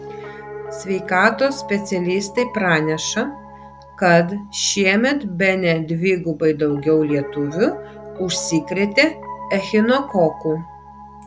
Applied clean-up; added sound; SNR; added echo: none; Piano; 15 dB; none.